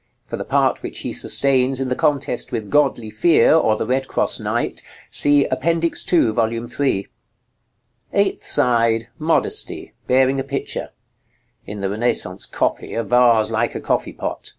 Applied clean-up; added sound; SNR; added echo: none; none; none; none.